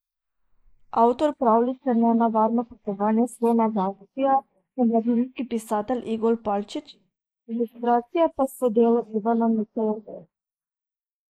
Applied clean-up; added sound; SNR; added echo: neural mask model Resemble Enhance denoiser.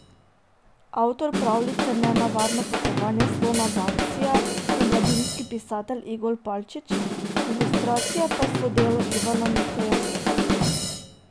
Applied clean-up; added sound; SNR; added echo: none; Drum kit; -2 dB; none.